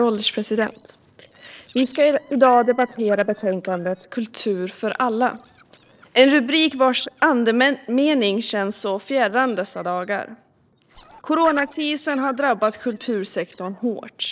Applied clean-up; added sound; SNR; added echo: neural separator model SepFormer DNS4.